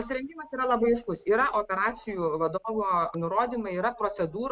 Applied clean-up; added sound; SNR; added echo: none; none; none; none.